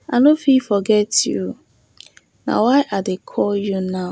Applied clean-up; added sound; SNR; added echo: none; none; none; none.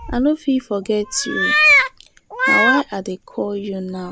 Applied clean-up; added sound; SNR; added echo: none; Meow; -2 dB; none.